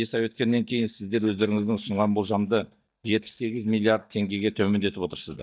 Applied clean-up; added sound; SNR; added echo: neural mask model DeepFilterNet 3.